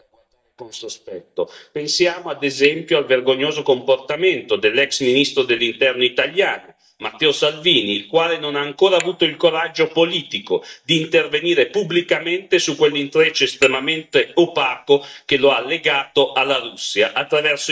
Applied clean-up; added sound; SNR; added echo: neural mask model DeepFilterNet 3.